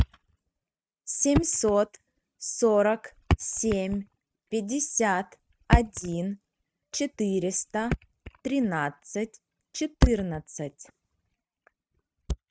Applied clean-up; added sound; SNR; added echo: neural mask model RNNoise.